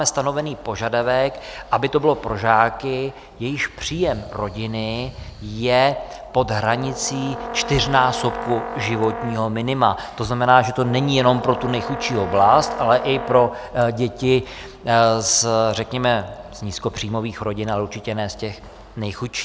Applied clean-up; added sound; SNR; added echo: none; Brass instrument; 9 dB; none.